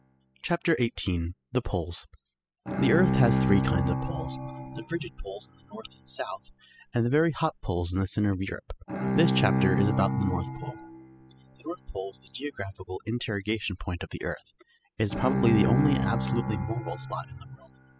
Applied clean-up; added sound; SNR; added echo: classical method spectral subtraction.